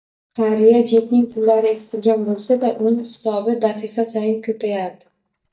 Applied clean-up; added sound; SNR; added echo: neural mask model DeepFilterNet 3.